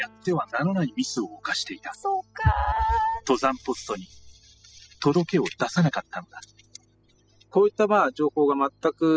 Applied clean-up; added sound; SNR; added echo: classical method spectral subtraction.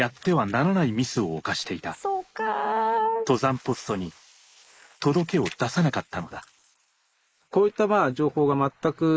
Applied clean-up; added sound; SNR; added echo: neural mask model Resemble Enhance denoiser.